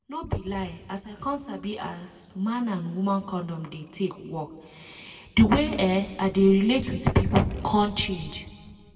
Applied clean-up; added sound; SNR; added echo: none; none; none; reverberation time 1.6 s.